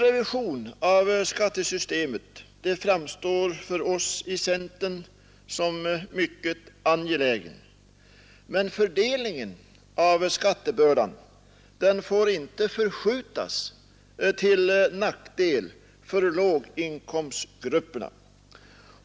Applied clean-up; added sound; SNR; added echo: none; none; none; none.